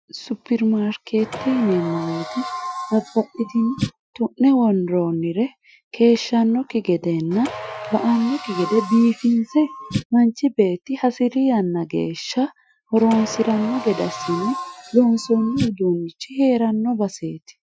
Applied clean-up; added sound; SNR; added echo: classical method Wiener filter.